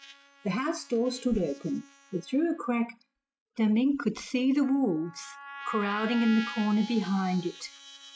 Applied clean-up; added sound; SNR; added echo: classical method log-MMSE.